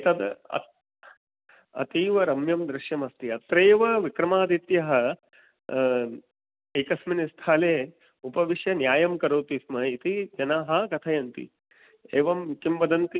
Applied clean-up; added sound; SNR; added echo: none; none; none; none.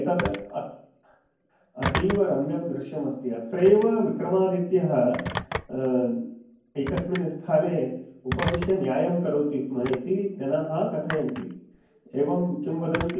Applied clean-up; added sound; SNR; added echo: none; Telephone; 11 dB; reverberation time 0.9 s.